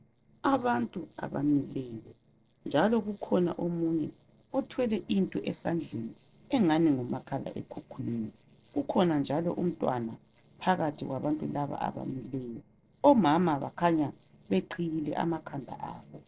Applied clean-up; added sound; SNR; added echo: neural separator model SepFormer DNS4.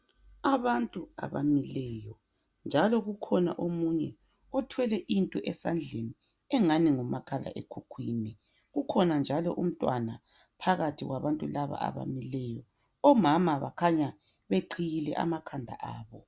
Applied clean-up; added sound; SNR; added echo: none; none; none; none.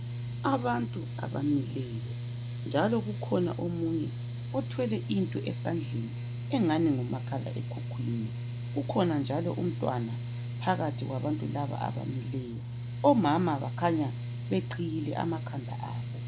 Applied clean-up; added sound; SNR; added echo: none; Mechanical fan; 4 dB; none.